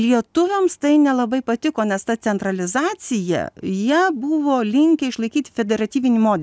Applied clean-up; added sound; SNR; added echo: none; none; none; none.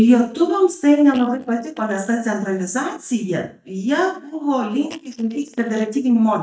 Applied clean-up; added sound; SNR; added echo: neural mask model DeepFilterNet 3.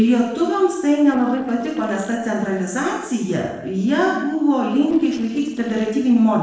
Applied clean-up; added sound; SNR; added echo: neural separator model SepFormer DNS4.